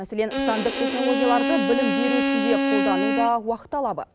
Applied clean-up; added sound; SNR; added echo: none; Bowed string instrument; -1 dB; none.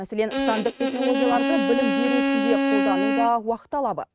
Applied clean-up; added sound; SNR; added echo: neural mask model RNNoise.